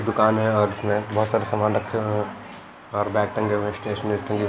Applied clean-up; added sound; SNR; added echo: none; none; none; none.